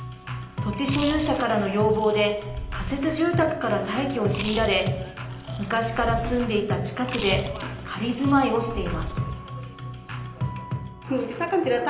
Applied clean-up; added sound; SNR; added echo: none; Chewing, mastication; 11 dB; reverberation time 0.8 s.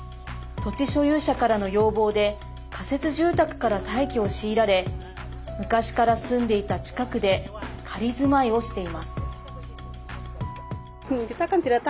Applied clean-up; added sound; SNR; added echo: none; none; none; none.